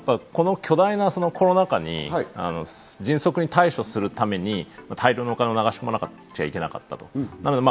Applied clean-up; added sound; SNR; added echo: none; none; none; none.